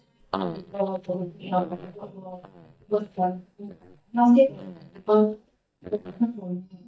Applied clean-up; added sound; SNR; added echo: neural mask model DeepFilterNet 3.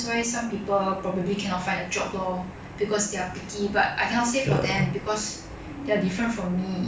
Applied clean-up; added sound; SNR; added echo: none; none; none; none.